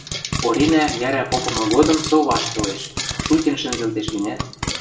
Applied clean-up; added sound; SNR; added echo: none; Frying (food); 7 dB; reverberation time 0.6 s.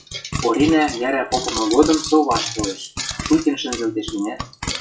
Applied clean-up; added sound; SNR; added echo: classical method WPE with log-MMSE.